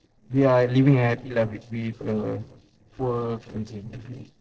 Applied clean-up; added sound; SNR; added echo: neural separator model SepFormer DNS4.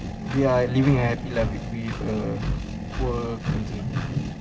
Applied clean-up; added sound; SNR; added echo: none; Engine; 5 dB; reverberation time 2.2 s.